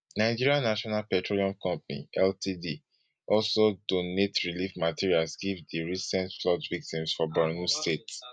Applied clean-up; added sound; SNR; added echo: none; none; none; none.